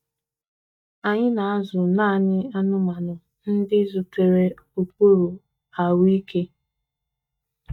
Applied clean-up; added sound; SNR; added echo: neural mask model DeepFilterNet 3.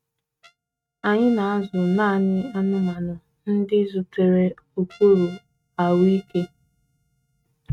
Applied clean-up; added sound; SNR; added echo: neural mask model RNNoise.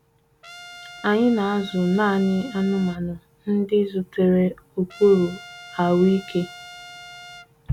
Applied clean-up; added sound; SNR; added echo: none; Trumpet; 19 dB; none.